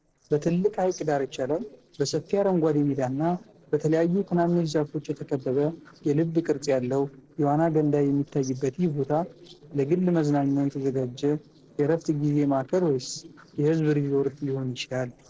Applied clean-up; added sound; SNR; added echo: neural separator model SepFormer DNS4.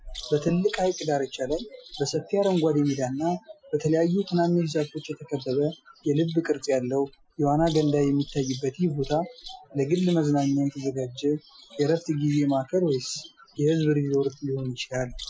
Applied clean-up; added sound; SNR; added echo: classical method Wiener filter.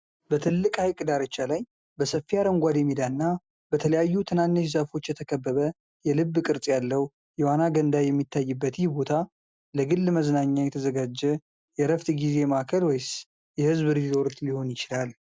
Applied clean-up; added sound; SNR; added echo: none; none; none; none.